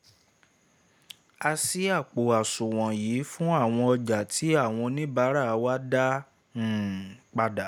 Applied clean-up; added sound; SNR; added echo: none; none; none; none.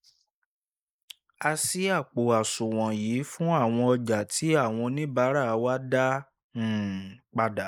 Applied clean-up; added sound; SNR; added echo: neural mask model Resemble Enhance denoiser.